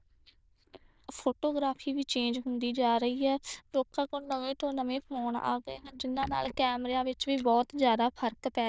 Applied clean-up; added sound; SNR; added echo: neural diffusion model UNIVERSE++.